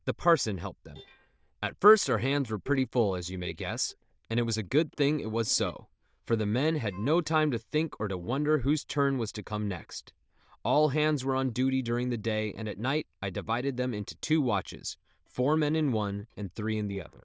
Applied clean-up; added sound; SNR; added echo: neural diffusion model UNIVERSE++.